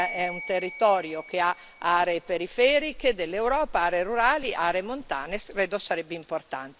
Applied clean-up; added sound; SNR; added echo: none; Bell + Rain; 15 dB; none.